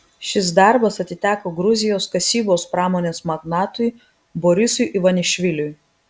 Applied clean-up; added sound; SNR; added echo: none; none; none; none.